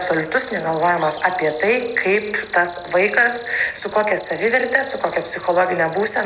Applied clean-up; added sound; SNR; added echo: none; Cricket; 16 dB; none.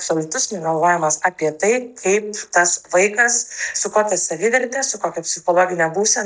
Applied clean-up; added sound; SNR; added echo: neural mask model DeepFilterNet 3.